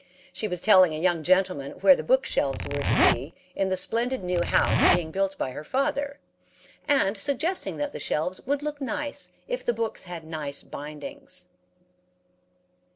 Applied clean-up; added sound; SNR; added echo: none; Zipper (clothing); -1 dB; none.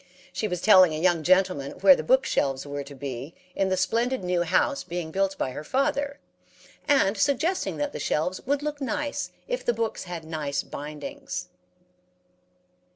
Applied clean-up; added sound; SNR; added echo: none; none; none; none.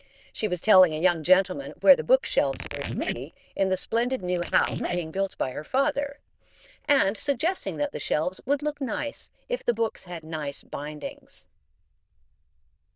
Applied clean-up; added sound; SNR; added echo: neural diffusion model UNIVERSE++.